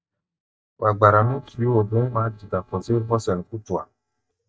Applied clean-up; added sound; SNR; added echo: neural mask model DeepFilterNet 3.